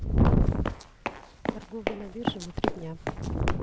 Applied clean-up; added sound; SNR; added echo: none; Run; 6 dB; none.